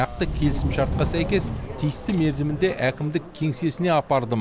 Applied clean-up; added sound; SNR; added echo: none; Subway, metro, underground; 6 dB; none.